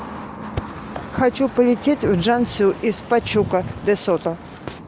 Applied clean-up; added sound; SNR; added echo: none; none; none; none.